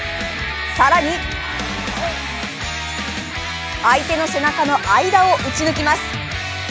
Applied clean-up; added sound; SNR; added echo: none; none; none; none.